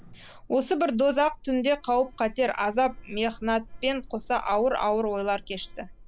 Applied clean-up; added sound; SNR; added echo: none; Sliding door; 17 dB; none.